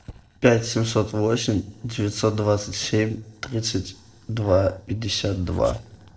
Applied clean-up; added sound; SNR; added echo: neural separator model SepFormer DNS4.